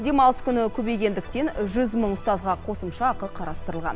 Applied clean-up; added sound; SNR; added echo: none; Writing; 10 dB; none.